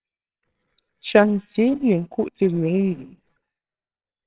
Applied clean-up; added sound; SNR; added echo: neural separator model SepFormer WHAMR!.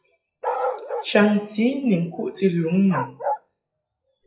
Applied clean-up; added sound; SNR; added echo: classical method WPE with log-MMSE.